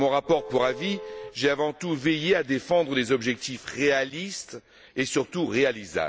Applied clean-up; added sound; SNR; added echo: none; Vehicle horn, car horn, honking; 14 dB; none.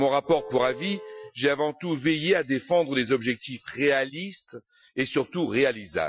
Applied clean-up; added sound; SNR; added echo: classical method Wiener filter.